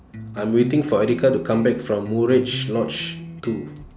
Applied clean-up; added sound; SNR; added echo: none; Electric guitar; 13 dB; none.